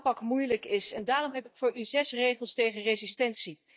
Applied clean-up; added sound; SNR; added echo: neural mask model DeepFilterNet 3.